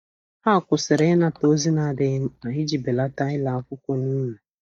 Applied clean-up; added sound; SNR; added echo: neural mask model DeepFilterNet 3.